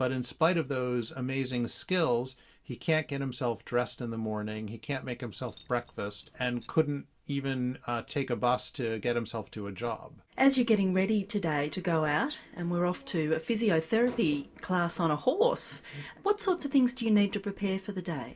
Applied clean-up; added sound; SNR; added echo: none; Keys jangling; 17 dB; reverberation time 0.2 s.